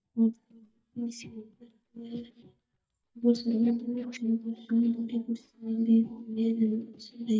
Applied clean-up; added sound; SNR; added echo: neural mask model DeepFilterNet 3.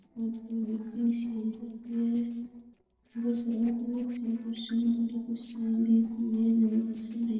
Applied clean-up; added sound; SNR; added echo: neural separator model SepFormer DNS4.